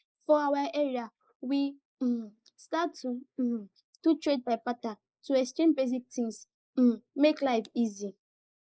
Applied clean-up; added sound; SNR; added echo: neural mask model Resemble Enhance denoiser.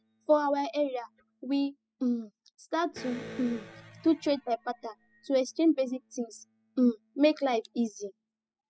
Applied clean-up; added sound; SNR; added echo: classical method spectral subtraction.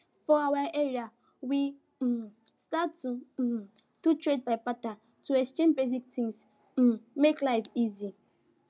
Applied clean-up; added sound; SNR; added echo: none; none; none; none.